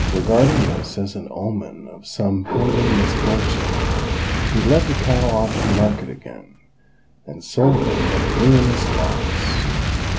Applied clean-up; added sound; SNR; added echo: none; Fire; 0 dB; none.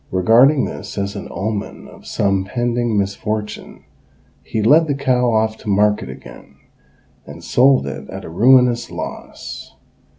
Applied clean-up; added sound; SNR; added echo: none; none; none; none.